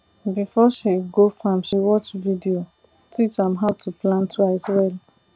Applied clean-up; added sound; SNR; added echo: none; none; none; none.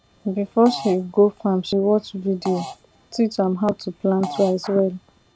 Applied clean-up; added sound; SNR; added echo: none; Fart; 17 dB; none.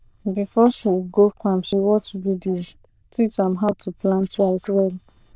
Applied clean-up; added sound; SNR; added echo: neural diffusion model UNIVERSE++.